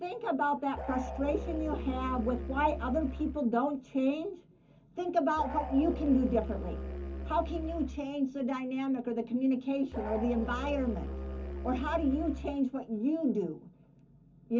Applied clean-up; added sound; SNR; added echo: none; Musical instrument; 7 dB; reverberation time 0.3 s.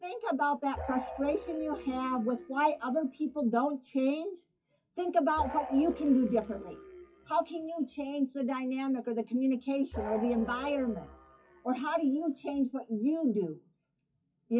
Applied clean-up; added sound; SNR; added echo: classical method WPE with log-MMSE.